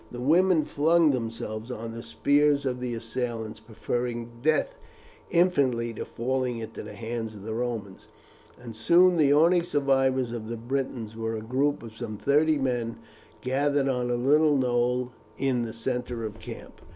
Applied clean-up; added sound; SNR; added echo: none; none; none; none.